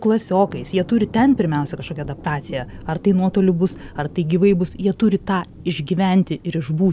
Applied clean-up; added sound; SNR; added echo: none; Thunder; 18 dB; none.